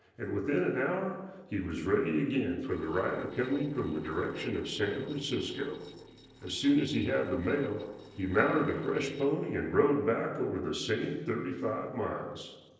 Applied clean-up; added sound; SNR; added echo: neural separator model SepFormer DNS4.